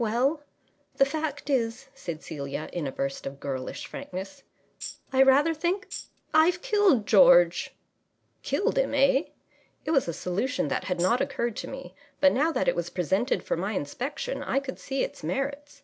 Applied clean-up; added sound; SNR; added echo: none; Tambourine; 13 dB; none.